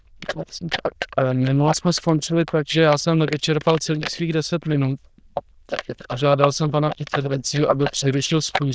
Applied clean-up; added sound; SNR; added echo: neural diffusion model UNIVERSE++.